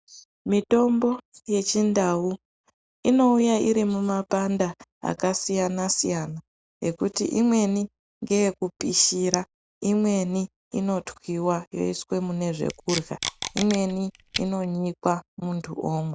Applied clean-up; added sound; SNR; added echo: none; Packing tape, duct tape; 9 dB; none.